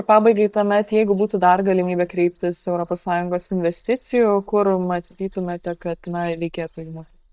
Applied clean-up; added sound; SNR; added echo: neural mask model DeepFilterNet 3.